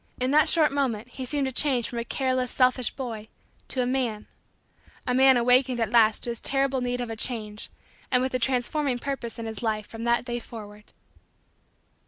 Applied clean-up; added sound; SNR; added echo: none; none; none; none.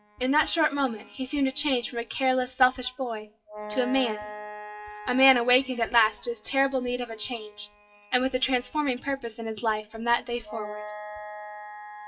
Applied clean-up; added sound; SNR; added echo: classical method WPE with log-MMSE.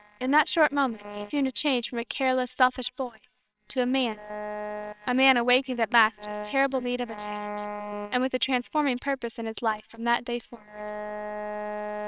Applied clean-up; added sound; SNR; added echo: neural separator model SepFormer WHAMR!.